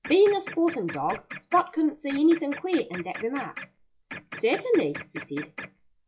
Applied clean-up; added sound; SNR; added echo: classical method log-MMSE.